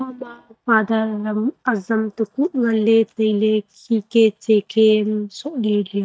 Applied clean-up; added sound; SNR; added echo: neural mask model DeepFilterNet 3.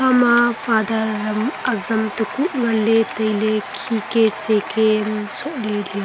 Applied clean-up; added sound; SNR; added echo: none; Applause / Cheering; 12 dB; none.